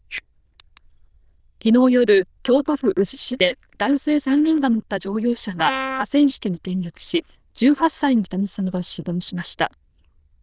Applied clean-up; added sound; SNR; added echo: neural diffusion model UNIVERSE++.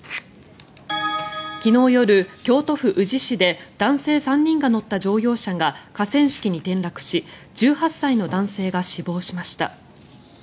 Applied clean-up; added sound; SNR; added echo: none; none; none; none.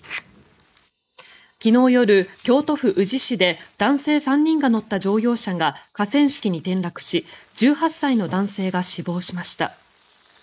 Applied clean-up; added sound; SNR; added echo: neural mask model Resemble Enhance denoiser.